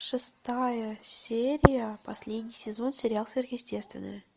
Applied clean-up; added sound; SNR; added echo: none; Tap; -1 dB; none.